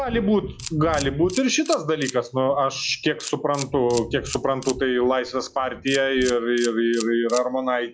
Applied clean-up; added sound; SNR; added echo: classical method log-MMSE.